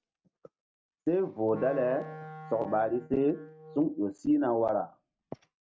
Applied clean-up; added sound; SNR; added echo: neural mask model RNNoise.